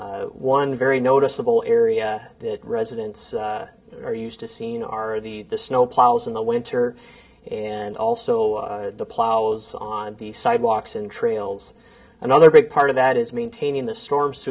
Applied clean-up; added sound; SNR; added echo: none; none; none; none.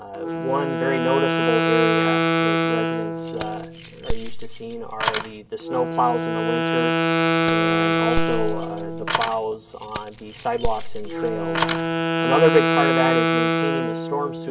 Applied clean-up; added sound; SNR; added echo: none; Wind instrument, woodwind instrument + Keys jangling; -4 dB; none.